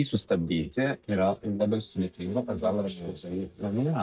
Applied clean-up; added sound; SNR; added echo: neural mask model DeepFilterNet 3.